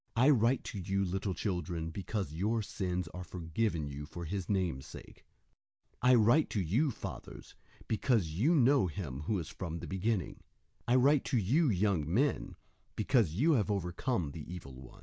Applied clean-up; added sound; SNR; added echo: none; none; none; none.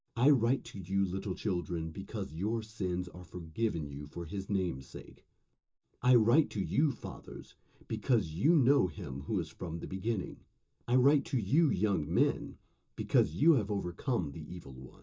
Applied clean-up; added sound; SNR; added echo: none; none; none; reverberation time 0.2 s.